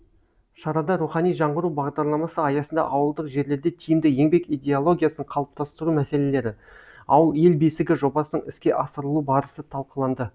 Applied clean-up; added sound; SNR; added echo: none; none; none; none.